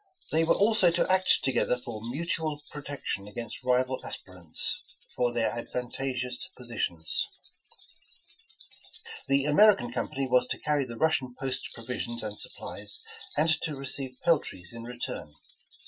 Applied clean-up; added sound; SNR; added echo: classical method Wiener filter.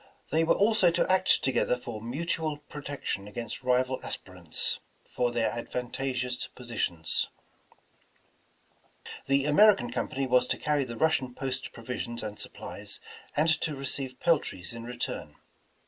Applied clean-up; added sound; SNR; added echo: none; none; none; none.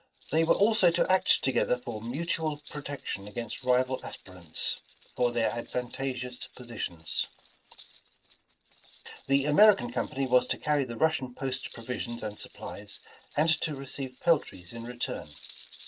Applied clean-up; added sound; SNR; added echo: neural mask model RNNoise.